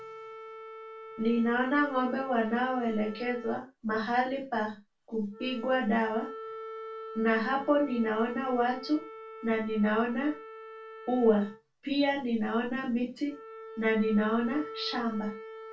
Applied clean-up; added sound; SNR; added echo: none; Wind instrument, woodwind instrument; 14 dB; reverberation time 0.2 s.